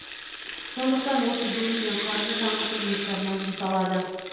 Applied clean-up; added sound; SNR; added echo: none; Rattle (instrument); 5 dB; reverberation time 1.2 s.